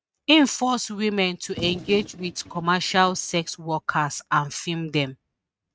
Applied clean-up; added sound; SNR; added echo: neural mask model RNNoise.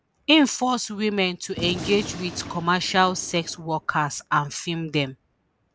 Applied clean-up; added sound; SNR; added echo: none; Gunshot, gunfire; 13 dB; none.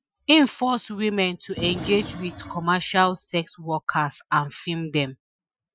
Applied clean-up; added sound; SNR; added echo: classical method Wiener filter.